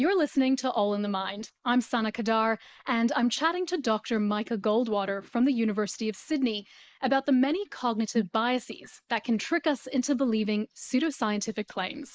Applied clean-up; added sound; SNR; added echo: neural mask model Resemble Enhance denoiser.